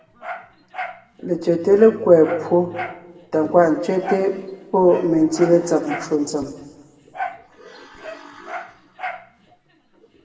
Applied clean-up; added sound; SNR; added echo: none; Dog; 15 dB; reverberation time 1.6 s.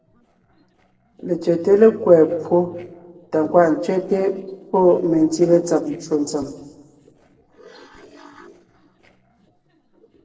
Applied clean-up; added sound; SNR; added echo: neural separator model SepFormer DNS4.